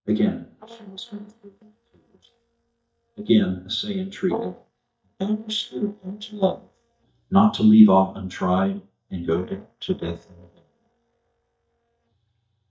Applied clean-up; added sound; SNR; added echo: neural mask model DeepFilterNet 3.